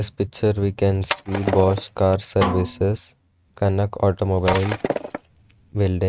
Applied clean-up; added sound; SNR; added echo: neural mask model RNNoise.